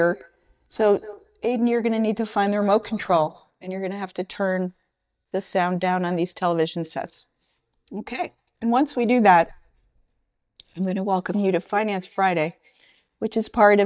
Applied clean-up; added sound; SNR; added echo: neural mask model DeepFilterNet 3.